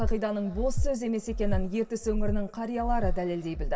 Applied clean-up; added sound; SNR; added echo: none; Breathing; -1 dB; reverberation time 2.3 s.